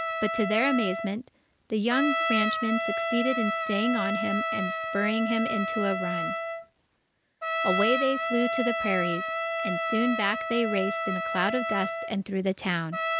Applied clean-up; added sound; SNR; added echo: none; Trumpet; 1 dB; none.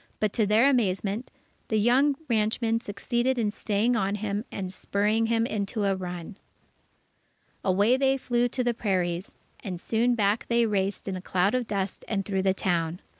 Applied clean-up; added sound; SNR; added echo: none; none; none; none.